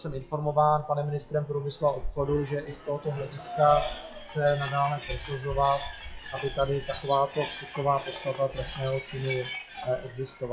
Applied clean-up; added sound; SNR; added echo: classical method WPE with log-MMSE.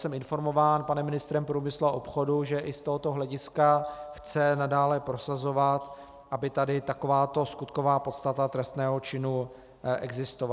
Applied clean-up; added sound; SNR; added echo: none; none; none; none.